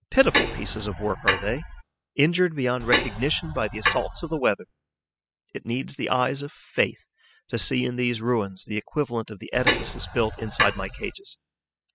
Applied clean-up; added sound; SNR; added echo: classical method spectral subtraction.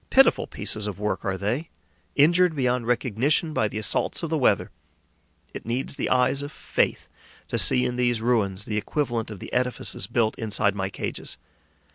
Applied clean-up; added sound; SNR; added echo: none; none; none; none.